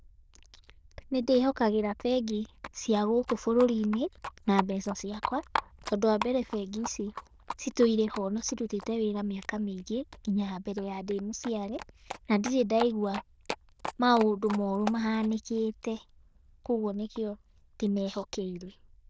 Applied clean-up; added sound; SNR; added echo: neural diffusion model UNIVERSE++.